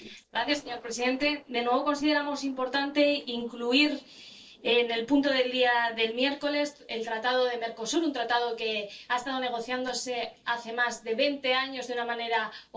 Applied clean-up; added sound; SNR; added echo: neural separator model SepFormer DNS4.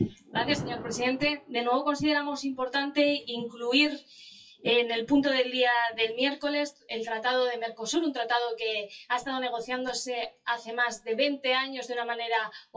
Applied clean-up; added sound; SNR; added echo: classical method WPE with log-MMSE.